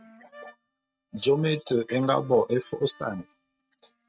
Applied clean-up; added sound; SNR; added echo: neural mask model RNNoise.